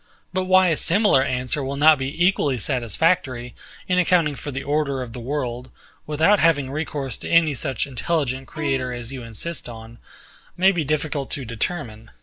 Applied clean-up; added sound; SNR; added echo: none; Bowed string instrument; 15 dB; none.